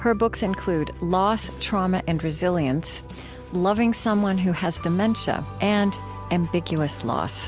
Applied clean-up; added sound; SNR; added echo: none; none; none; none.